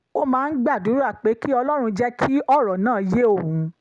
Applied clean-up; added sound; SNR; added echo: none; none; none; none.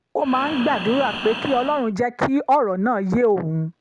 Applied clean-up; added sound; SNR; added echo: none; Breathing; 10 dB; none.